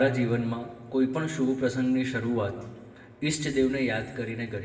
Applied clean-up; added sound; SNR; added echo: none; none; none; reverberation time 2.6 s.